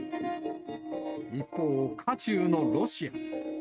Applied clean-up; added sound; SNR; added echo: neural mask model RNNoise.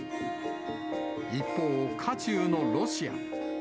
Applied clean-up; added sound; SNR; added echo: none; Harp; 2 dB; none.